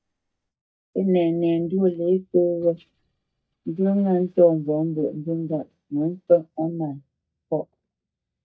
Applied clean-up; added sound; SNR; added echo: neural mask model DeepFilterNet 3.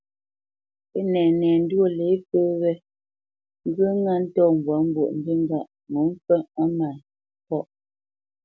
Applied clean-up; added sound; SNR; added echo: none; none; none; none.